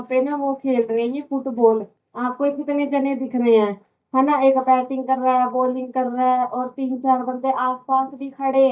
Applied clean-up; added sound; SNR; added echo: neural mask model DeepFilterNet 3.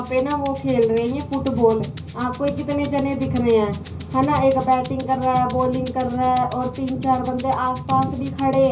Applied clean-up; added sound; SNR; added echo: none; Rattle (instrument); 10 dB; reverberation time 0.5 s.